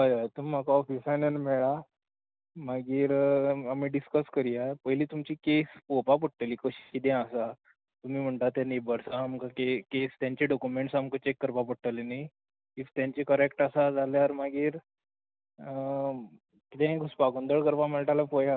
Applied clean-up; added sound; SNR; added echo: none; none; none; none.